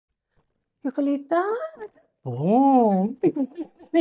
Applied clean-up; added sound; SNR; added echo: neural mask model DeepFilterNet 3.